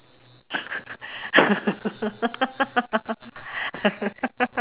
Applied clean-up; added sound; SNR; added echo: none; none; none; none.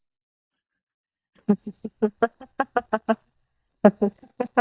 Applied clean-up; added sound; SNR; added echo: neural mask model DeepFilterNet 3.